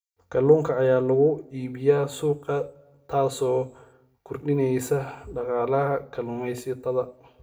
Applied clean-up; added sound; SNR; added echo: none; none; none; reverberation time 0.4 s.